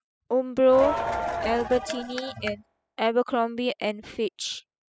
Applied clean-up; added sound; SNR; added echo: classical method spectral subtraction.